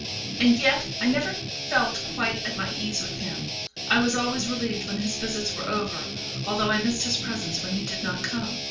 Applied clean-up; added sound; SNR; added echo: none; Guitar; 5 dB; reverberation time 0.3 s.